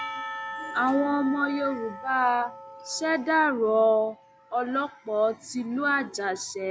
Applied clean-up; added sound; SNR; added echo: none; Church bell / Percussion; 14 dB; none.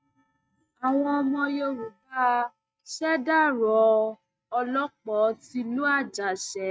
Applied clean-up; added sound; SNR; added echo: neural mask model RNNoise.